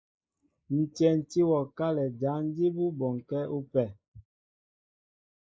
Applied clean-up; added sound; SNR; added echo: neural mask model Resemble Enhance denoiser.